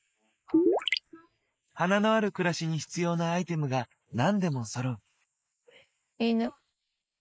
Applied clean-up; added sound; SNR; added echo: neural mask model Resemble Enhance denoiser.